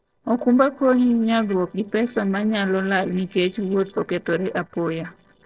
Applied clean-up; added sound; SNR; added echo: neural separator model SepFormer DNS4.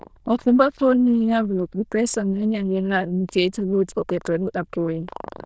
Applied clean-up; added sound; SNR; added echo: neural diffusion model UNIVERSE++.